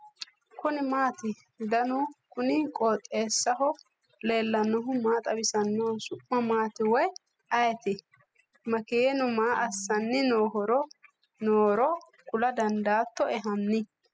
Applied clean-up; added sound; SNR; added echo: classical method spectral subtraction.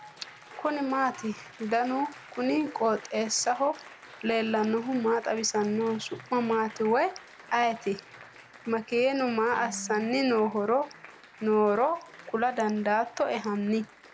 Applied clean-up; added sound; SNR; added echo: none; Guitar + Applause; 20 dB; none.